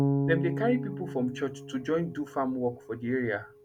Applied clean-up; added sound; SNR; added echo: none; Bass guitar; 3 dB; none.